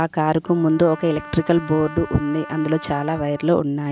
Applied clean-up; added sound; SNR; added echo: none; Trumpet; 17 dB; none.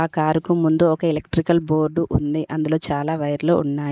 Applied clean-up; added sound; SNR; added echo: neural mask model Resemble Enhance denoiser.